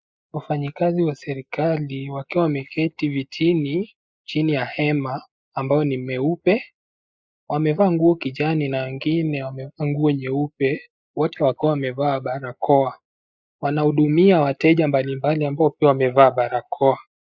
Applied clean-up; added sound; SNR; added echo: neural mask model Resemble Enhance denoiser.